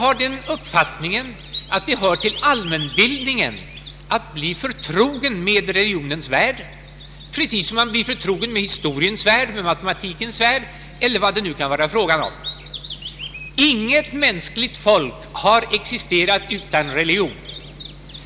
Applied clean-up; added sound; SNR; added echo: none; Bird vocalization, bird call, bird song; 17 dB; none.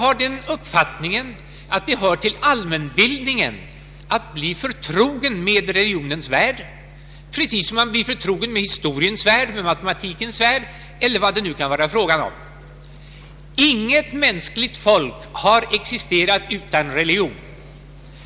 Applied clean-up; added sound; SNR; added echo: none; none; none; none.